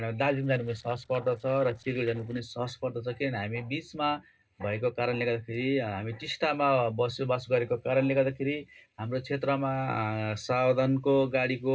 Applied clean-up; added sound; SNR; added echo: neural separator model SepFormer DNS4.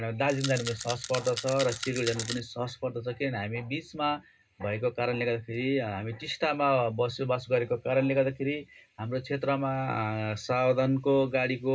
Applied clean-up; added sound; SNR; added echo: none; Rattle; 9 dB; reverberation time 0.2 s.